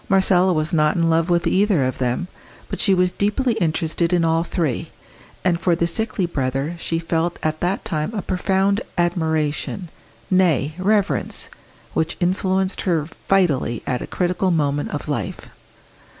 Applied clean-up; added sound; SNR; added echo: none; none; none; none.